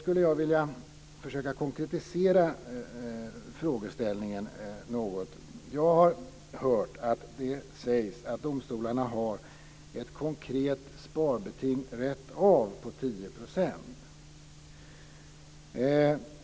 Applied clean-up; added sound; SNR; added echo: none; none; none; none.